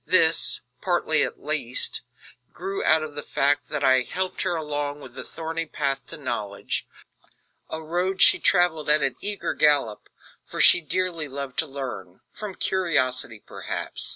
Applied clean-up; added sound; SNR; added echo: none; none; none; none.